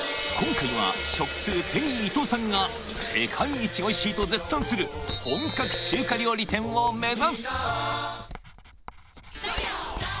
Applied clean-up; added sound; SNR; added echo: none; Writing; 15 dB; none.